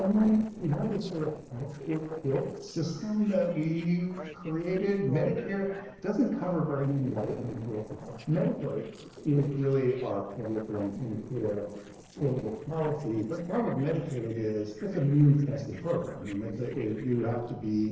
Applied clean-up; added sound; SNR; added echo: neural separator model SepFormer DNS4.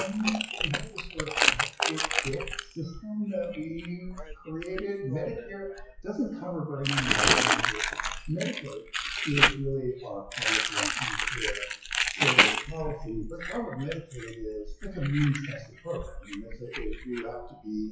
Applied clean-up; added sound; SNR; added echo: classical method WPE with log-MMSE.